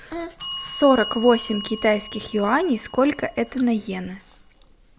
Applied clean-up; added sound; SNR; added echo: none; Bell; 6 dB; none.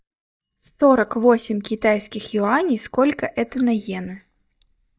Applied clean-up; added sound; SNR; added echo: neural mask model DeepFilterNet 3.